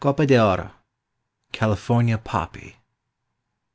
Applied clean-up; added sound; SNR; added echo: none; none; none; none.